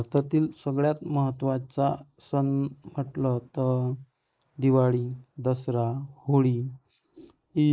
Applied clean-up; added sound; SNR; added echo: neural mask model Resemble Enhance denoiser.